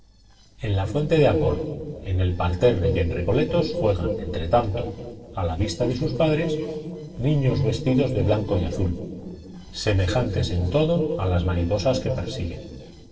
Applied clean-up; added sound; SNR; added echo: neural separator model SepFormer DNS4.